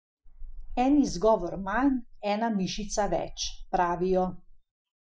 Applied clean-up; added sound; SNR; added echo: classical method Wiener filter.